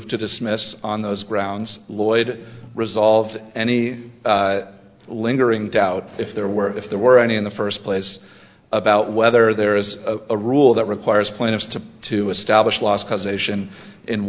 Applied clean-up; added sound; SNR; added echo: none; none; none; none.